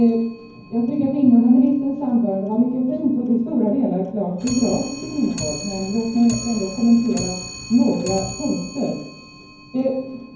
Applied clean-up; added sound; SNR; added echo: none; Clock; 15 dB; reverberation time 0.9 s.